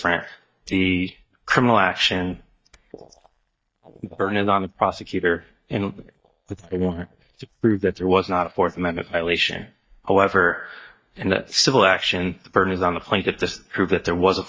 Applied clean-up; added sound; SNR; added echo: neural mask model DeepFilterNet 3.